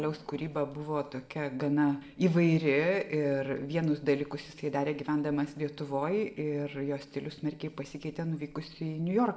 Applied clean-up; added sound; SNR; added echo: none; none; none; reverberation time 1.7 s.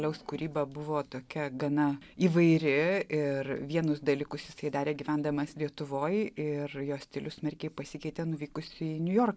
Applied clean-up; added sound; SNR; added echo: none; none; none; none.